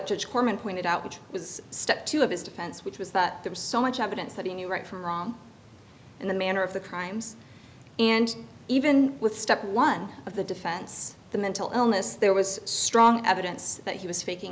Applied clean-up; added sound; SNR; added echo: none; none; none; none.